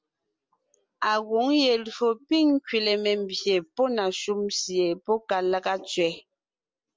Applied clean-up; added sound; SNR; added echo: none; none; none; none.